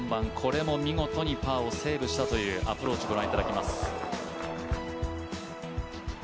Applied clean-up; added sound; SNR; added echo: none; Run; 15 dB; none.